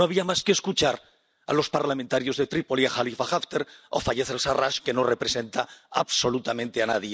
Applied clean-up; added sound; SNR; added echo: none; none; none; none.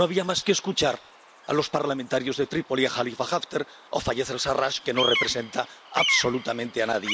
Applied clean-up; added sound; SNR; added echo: none; Bird vocalization, bird call, bird song; 7 dB; none.